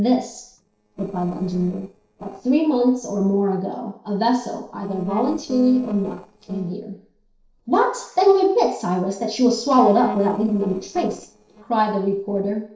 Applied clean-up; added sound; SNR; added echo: neural separator model SepFormer DNS4.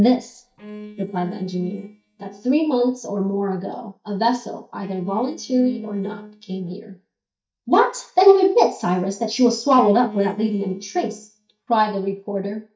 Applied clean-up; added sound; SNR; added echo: neural mask model DeepFilterNet 3.